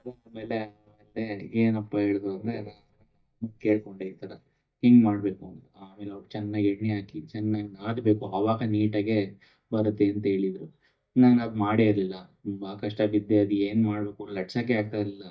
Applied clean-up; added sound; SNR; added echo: neural mask model DeepFilterNet 3.